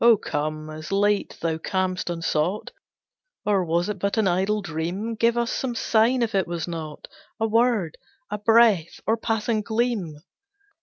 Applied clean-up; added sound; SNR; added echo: none; none; none; none.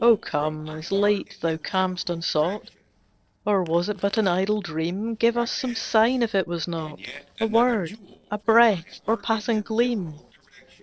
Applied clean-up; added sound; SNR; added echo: neural separator model SepFormer DNS4.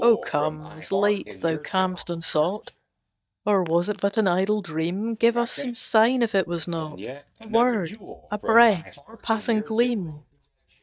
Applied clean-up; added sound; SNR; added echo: neural mask model DeepFilterNet 3.